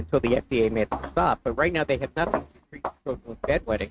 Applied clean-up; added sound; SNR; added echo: neural mask model RNNoise.